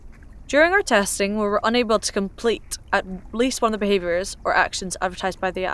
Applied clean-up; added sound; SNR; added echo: none; Stream / Bird; 19 dB; none.